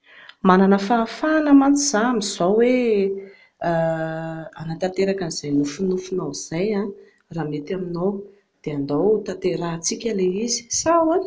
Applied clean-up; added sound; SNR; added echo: none; none; none; none.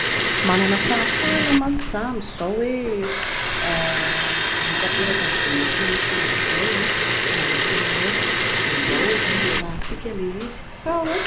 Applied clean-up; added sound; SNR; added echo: none; Liquid; -5 dB; none.